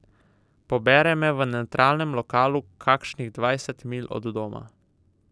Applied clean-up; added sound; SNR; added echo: none; none; none; none.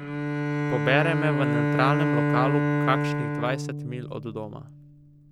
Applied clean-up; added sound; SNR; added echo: none; Bowed string instrument; -3 dB; none.